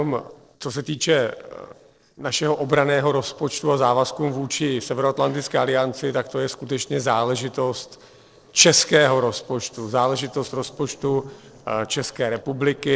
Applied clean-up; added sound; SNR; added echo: neural separator model SepFormer DNS4.